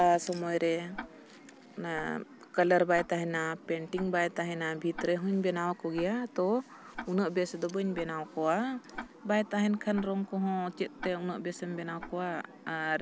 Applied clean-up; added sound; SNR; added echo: none; Tick-tock; 19 dB; none.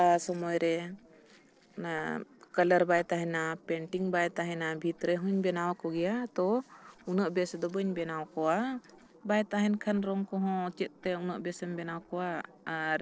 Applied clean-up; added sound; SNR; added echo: neural separator model SepFormer DNS4.